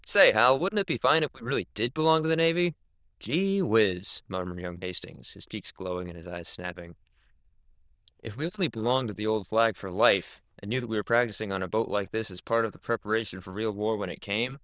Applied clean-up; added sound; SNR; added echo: neural diffusion model UNIVERSE++.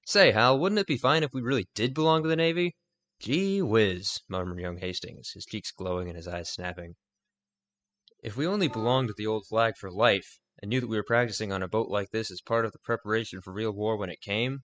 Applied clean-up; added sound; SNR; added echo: classical method spectral subtraction.